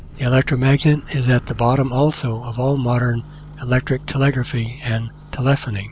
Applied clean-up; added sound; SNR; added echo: none; Microwave oven; 18 dB; none.